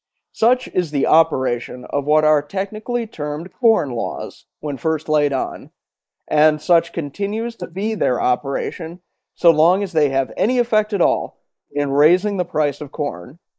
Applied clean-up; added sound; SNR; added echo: neural mask model Resemble Enhance denoiser.